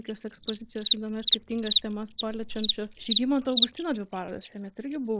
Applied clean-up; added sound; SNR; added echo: neural mask model Resemble Enhance denoiser.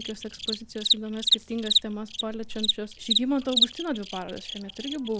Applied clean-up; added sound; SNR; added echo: none; Cricket; -3 dB; none.